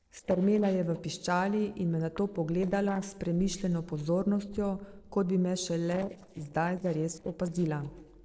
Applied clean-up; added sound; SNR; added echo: neural separator model SepFormer DNS4.